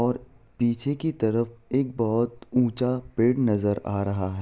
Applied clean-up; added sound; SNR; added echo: none; none; none; none.